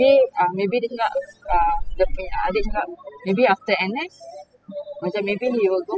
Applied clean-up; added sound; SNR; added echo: classical method spectral subtraction.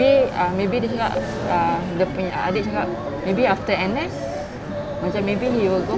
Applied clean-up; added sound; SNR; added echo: none; none; none; none.